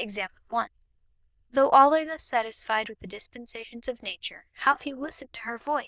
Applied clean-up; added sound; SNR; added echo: neural diffusion model UNIVERSE++.